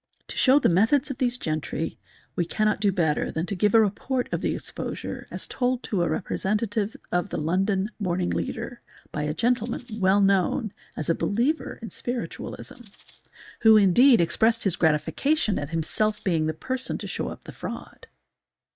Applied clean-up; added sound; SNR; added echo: neural mask model RNNoise.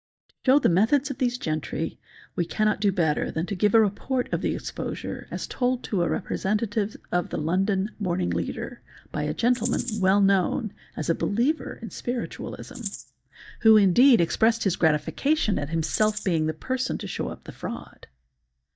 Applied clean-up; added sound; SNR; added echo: neural mask model DeepFilterNet 3.